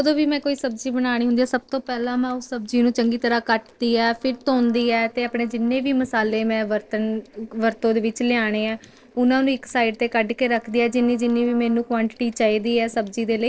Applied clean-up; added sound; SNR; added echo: neural separator model SepFormer DNS4.